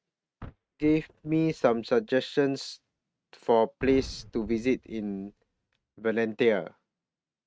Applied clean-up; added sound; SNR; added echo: neural mask model RNNoise.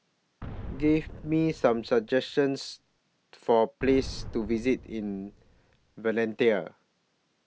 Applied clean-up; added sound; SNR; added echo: none; Boom; 14 dB; none.